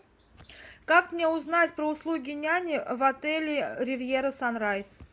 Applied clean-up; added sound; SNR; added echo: none; none; none; none.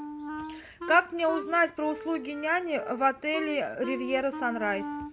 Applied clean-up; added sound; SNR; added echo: none; Wind instrument, woodwind instrument; 10 dB; none.